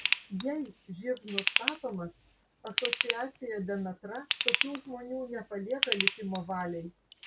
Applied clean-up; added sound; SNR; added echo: none; Ratchet, pawl / Tools; -4 dB; none.